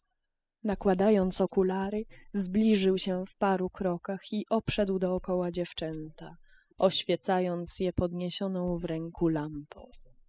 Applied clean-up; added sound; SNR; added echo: classical method spectral subtraction.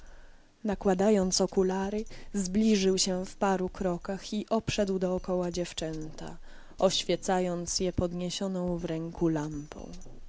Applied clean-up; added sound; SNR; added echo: none; Drum kit; 16 dB; none.